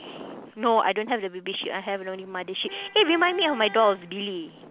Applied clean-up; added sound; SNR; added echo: none; Traffic noise, roadway noise / Vehicle horn, car horn, honking; 20 dB; none.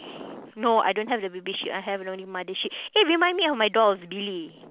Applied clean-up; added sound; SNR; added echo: none; none; none; none.